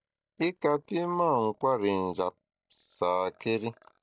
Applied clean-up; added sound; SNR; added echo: neural mask model DeepFilterNet 3.